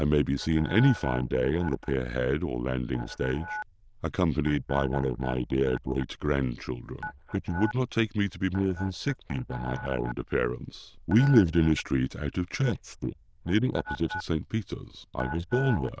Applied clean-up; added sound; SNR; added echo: neural diffusion model UNIVERSE++.